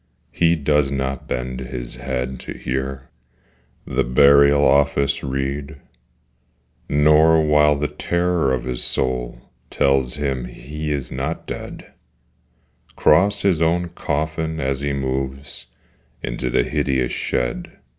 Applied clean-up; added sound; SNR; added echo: none; none; none; none.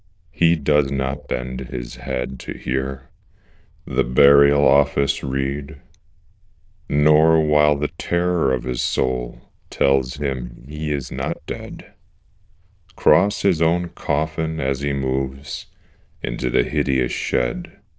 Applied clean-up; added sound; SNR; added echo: neural diffusion model UNIVERSE++.